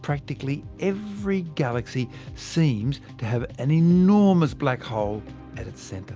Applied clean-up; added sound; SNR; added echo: none; none; none; none.